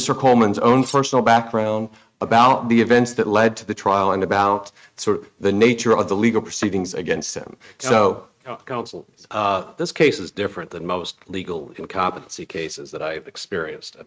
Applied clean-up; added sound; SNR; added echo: neural mask model RNNoise.